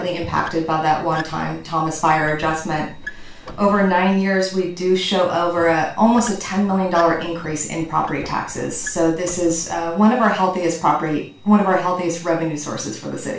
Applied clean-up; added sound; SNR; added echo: none; Squeak; 17 dB; reverberation time 0.3 s.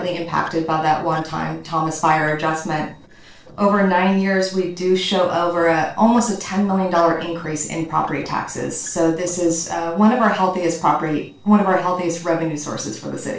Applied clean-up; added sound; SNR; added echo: neural separator model SepFormer DNS4.